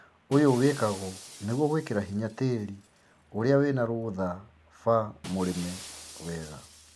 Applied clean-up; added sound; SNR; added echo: none; Shatter; 18 dB; none.